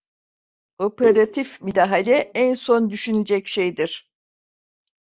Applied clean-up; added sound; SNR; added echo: neural mask model Resemble Enhance denoiser.